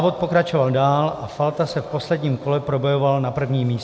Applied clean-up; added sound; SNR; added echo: none; none; none; none.